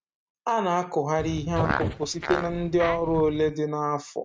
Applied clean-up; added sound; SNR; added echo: neural mask model RNNoise.